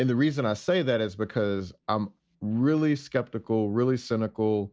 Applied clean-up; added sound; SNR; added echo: none; none; none; none.